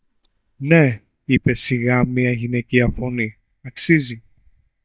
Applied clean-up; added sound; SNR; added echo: neural mask model DeepFilterNet 3.